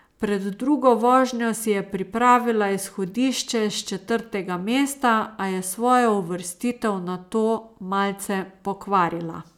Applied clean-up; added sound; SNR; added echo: none; none; none; none.